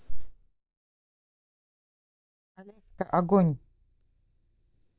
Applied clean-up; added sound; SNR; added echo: neural mask model DeepFilterNet 3.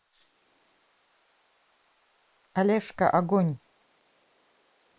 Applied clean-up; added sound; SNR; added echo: neural mask model Resemble Enhance denoiser.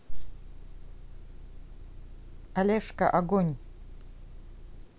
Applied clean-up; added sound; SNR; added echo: none; Idling / Car; 14 dB; none.